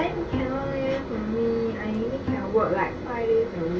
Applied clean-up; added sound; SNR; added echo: none; Bowed string instrument; 10 dB; reverberation time 0.2 s.